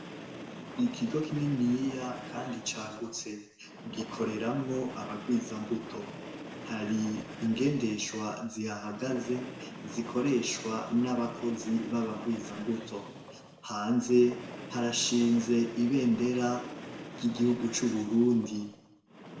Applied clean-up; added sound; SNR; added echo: none; Train; 12 dB; reverberation time 0.8 s.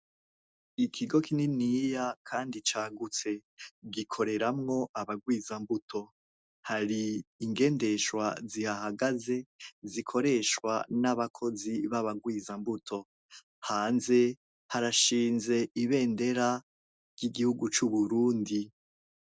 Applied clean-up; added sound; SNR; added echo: none; none; none; none.